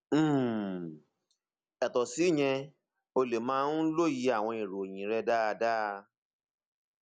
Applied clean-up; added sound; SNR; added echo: none; none; none; none.